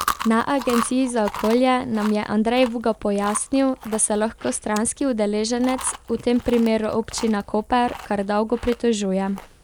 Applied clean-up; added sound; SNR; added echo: none; Chewing, mastication; 14 dB; none.